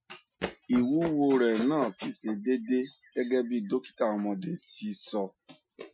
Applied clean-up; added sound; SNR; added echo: classical method Wiener filter.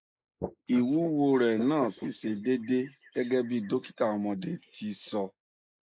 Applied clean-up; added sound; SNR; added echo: neural mask model Resemble Enhance denoiser.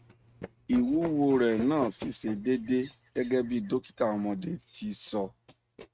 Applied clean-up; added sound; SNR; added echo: neural mask model RNNoise.